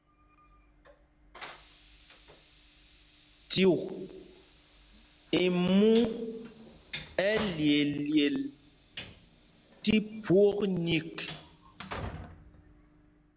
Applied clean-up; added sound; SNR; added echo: none; Train; 16 dB; none.